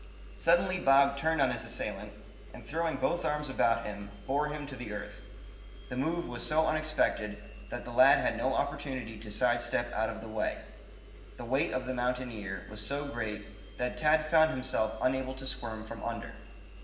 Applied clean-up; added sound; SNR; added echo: none; Engine; 14 dB; reverberation time 1.1 s.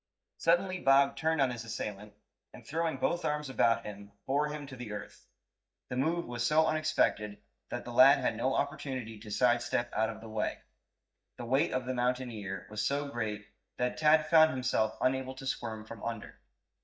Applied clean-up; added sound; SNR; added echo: neural mask model DeepFilterNet 3.